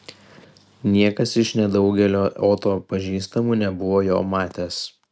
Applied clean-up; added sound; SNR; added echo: none; none; none; none.